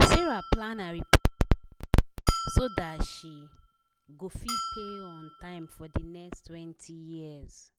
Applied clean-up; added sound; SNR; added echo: none; Bell; 12 dB; none.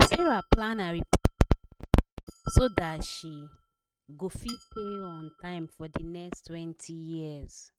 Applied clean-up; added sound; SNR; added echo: neural mask model RNNoise.